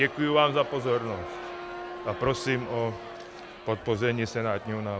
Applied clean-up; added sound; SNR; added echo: none; Crowd + Wind instrument, woodwind instrument; 12 dB; none.